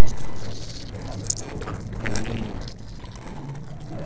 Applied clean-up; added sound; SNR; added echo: neural separator model SepFormer DNS4.